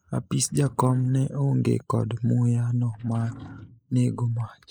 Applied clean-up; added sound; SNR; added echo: neural mask model Resemble Enhance denoiser.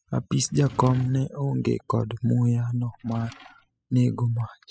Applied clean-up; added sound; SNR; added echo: classical method spectral subtraction.